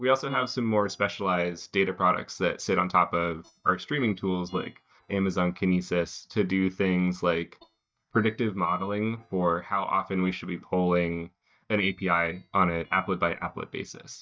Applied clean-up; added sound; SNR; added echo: neural mask model DeepFilterNet 3.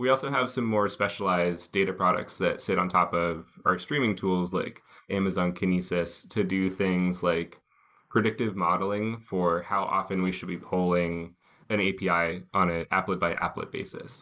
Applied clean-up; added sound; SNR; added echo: neural mask model Resemble Enhance denoiser.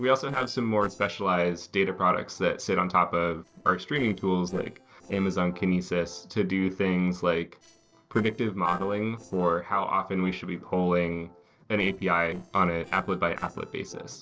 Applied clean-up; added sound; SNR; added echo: neural separator model SepFormer DNS4.